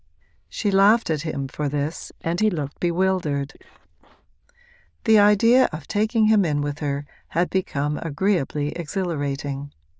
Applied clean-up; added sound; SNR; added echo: neural diffusion model UNIVERSE++.